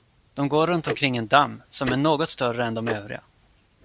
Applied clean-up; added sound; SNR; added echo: none; Tick-tock; 13 dB; none.